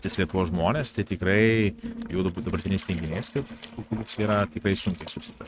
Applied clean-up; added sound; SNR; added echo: neural mask model RNNoise.